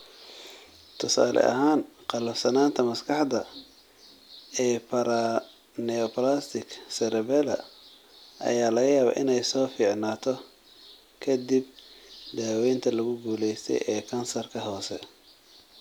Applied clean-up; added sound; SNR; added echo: none; none; none; none.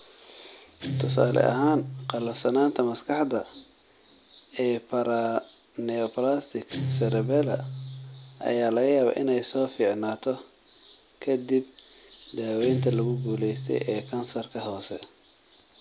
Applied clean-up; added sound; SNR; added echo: none; Guitar; 9 dB; none.